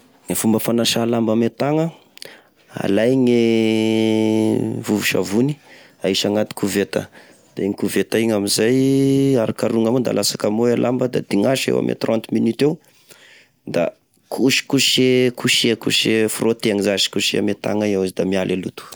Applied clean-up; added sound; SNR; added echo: none; none; none; none.